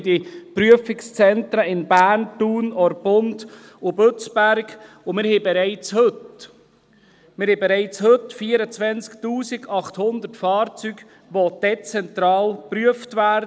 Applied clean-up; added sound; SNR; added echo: none; none; none; none.